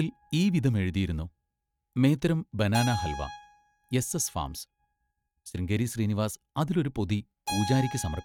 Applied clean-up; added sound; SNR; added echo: neural mask model RNNoise.